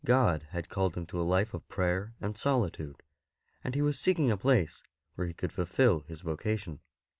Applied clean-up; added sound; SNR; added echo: none; none; none; none.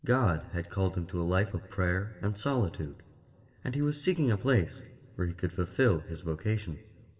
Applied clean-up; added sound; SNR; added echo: none; none; none; reverberation time 2.1 s.